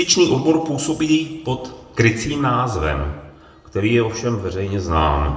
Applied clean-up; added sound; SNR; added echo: none; none; none; reverberation time 0.7 s.